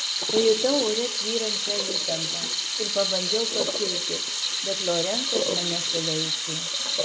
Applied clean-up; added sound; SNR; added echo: none; Sink (filling or washing) / Water tap, faucet; -3 dB; reverberation time 1.1 s.